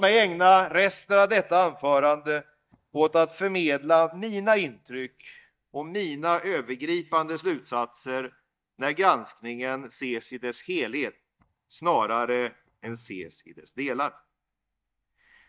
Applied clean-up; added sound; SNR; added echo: neural mask model DeepFilterNet 3.